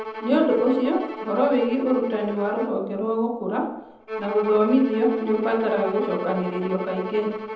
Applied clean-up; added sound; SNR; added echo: none; Bowed string instrument; 11 dB; reverberation time 0.8 s.